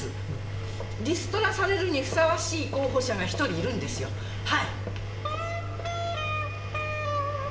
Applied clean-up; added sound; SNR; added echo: none; Engine; 4 dB; reverberation time 1.0 s.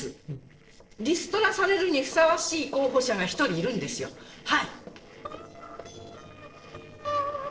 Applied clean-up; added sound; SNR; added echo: neural separator model SepFormer DNS4.